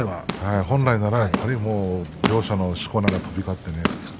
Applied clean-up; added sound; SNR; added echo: none; none; none; none.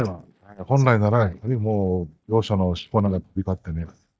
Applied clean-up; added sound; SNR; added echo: neural mask model DeepFilterNet 3.